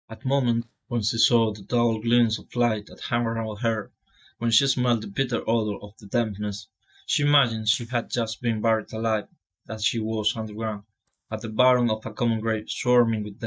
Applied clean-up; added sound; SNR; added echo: neural mask model DeepFilterNet 3.